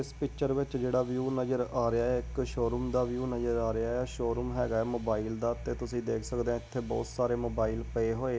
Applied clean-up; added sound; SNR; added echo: none; none; none; none.